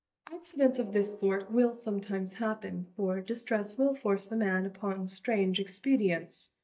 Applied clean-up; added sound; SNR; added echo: neural mask model DeepFilterNet 3.